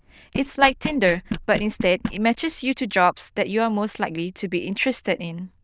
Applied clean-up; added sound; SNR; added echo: neural diffusion model UNIVERSE++.